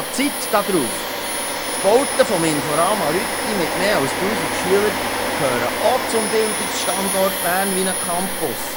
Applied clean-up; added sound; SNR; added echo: none; Domestic sounds, home sounds; 2 dB; none.